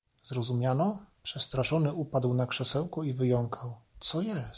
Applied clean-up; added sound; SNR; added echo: none; none; none; none.